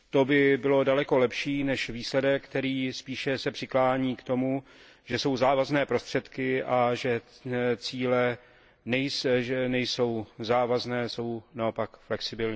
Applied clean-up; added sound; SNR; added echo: none; none; none; none.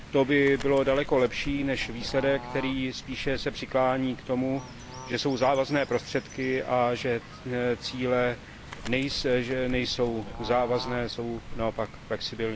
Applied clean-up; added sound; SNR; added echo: none; Bird / Fowl; 12 dB; none.